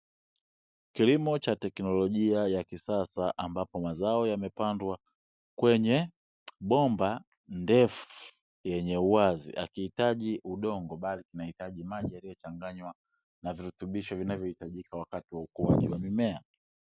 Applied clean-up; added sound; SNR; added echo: none; none; none; none.